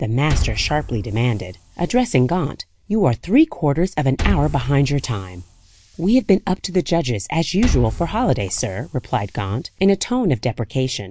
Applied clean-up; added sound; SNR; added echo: none; Liquid; 9 dB; none.